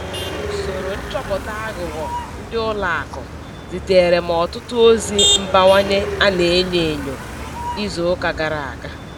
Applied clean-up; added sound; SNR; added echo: none; Motor vehicle (road); 6 dB; none.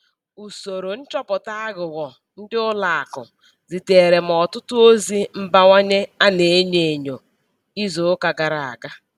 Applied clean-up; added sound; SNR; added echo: none; none; none; none.